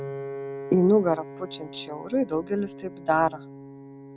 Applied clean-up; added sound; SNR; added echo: none; Piano; 13 dB; none.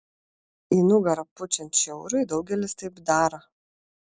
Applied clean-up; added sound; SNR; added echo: none; none; none; none.